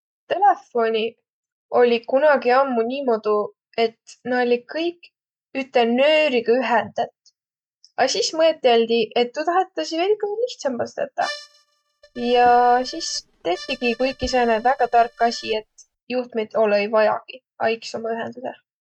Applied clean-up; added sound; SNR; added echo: neural mask model RNNoise.